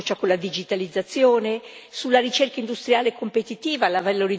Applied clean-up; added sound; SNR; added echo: none; none; none; none.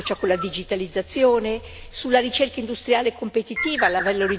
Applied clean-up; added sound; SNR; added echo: none; Bird; 11 dB; none.